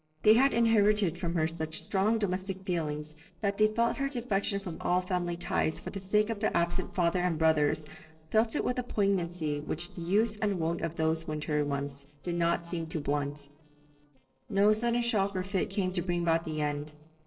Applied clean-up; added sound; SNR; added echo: neural separator model SepFormer DNS4.